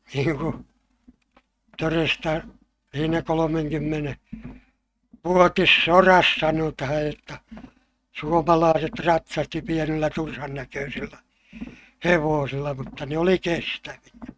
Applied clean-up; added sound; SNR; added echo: neural mask model RNNoise.